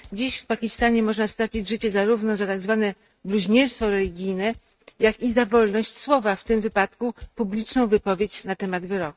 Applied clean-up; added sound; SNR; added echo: neural mask model RNNoise.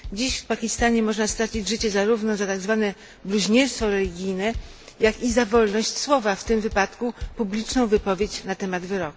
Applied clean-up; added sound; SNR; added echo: none; Drum kit; 15 dB; none.